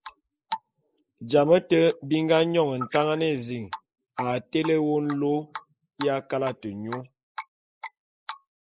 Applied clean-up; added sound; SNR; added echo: neural mask model Resemble Enhance denoiser.